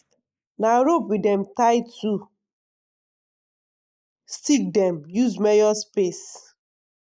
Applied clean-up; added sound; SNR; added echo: neural mask model Resemble Enhance denoiser.